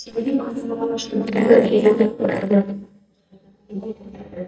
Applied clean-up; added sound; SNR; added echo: neural mask model DeepFilterNet 3.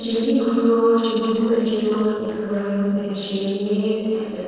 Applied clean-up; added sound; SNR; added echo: neural separator model SepFormer DNS4.